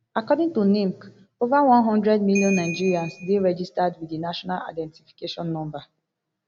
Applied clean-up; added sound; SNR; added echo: none; Ringtone / Bell; 10 dB; none.